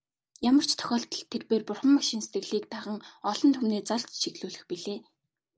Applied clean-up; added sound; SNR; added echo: none; none; none; none.